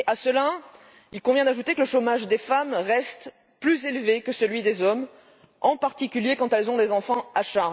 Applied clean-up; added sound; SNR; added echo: none; none; none; none.